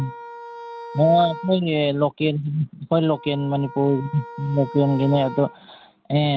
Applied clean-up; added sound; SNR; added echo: none; Wind instrument, woodwind instrument; 16 dB; none.